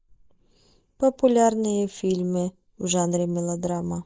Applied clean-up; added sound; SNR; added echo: neural mask model Resemble Enhance denoiser.